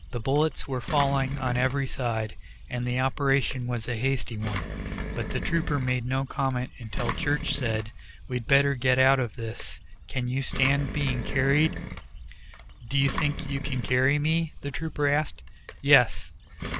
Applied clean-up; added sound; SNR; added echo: none; Engine; 9 dB; none.